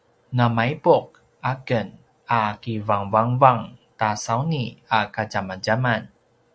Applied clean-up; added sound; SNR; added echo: none; none; none; none.